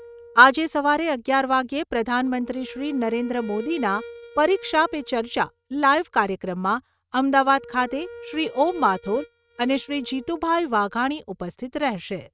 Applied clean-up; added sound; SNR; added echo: neural mask model RNNoise.